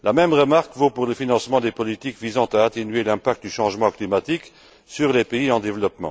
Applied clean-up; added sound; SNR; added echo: none; none; none; none.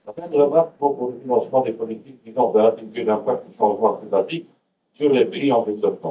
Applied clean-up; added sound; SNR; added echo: neural mask model DeepFilterNet 3.